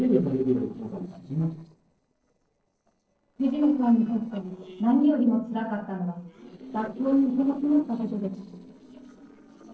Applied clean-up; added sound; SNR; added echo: neural separator model SepFormer DNS4.